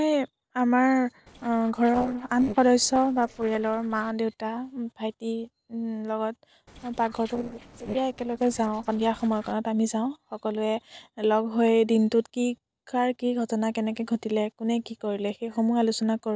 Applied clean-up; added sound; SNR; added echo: neural separator model SepFormer DNS4.